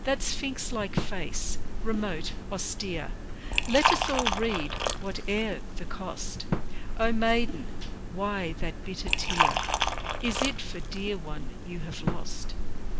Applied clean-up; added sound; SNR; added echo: none; Liquid; -3 dB; none.